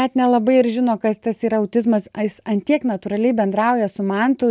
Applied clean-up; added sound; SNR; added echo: none; none; none; none.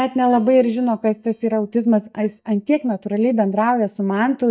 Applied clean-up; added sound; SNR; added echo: neural mask model DeepFilterNet 3.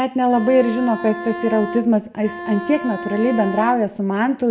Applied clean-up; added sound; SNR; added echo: none; Bowed string instrument; 11 dB; reverberation time 1.4 s.